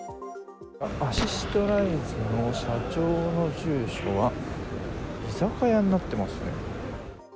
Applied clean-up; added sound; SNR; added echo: none; Explosion; 9 dB; none.